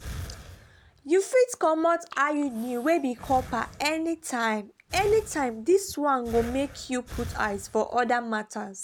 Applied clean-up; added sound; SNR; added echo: none; Breathing; 16 dB; none.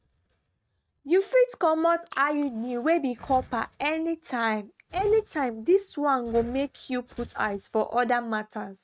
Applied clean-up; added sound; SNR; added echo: neural mask model RNNoise.